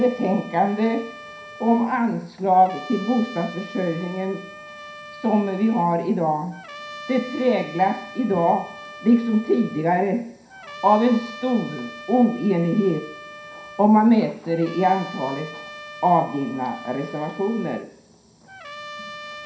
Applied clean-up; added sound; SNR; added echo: none; Trumpet; 17 dB; reverberation time 0.5 s.